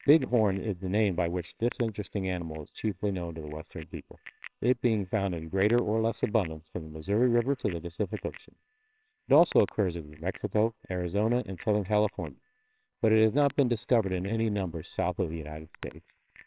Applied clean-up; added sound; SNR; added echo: neural separator model SepFormer WHAMR!.